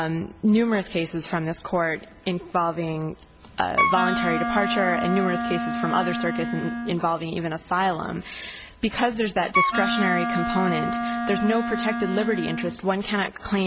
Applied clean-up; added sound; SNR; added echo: none; Wind instrument, woodwind instrument; 1 dB; none.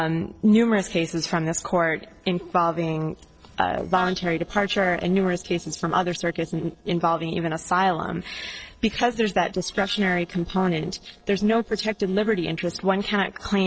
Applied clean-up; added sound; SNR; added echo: neural separator model SepFormer DNS4.